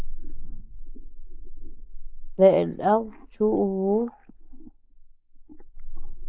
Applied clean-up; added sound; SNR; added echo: neural mask model Resemble Enhance denoiser.